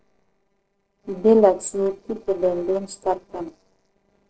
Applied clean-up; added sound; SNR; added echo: neural separator model SepFormer DNS4.